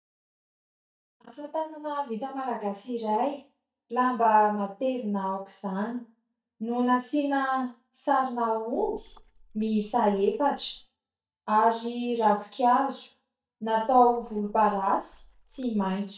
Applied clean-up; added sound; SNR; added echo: neural mask model DeepFilterNet 3.